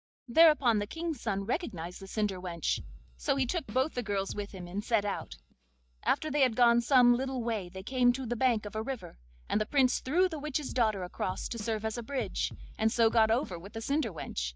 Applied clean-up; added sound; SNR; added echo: neural mask model DeepFilterNet 3.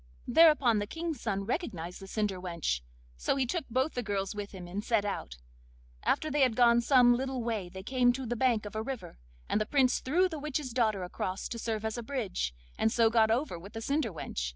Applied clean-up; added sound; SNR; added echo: none; none; none; none.